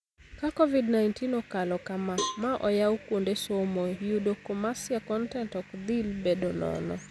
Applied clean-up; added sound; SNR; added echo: none; Cowbell; 10 dB; none.